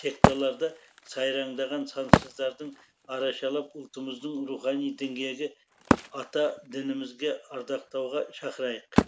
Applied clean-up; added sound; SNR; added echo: none; Wood; -2 dB; none.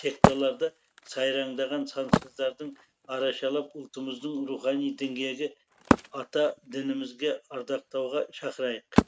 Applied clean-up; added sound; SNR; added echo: neural mask model RNNoise.